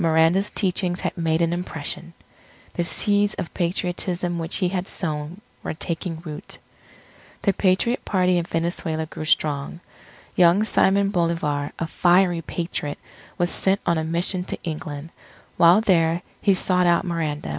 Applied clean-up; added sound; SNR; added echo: none; none; none; none.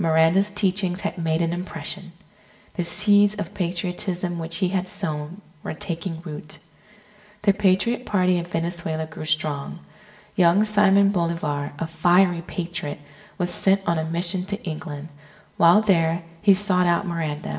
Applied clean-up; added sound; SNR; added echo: none; none; none; reverberation time 0.7 s.